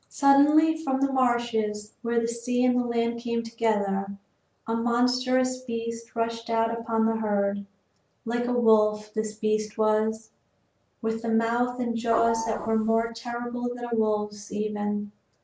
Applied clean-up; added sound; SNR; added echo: none; Printer / Engine; 6 dB; none.